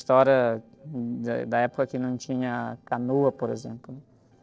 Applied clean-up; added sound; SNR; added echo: neural separator model SepFormer DNS4.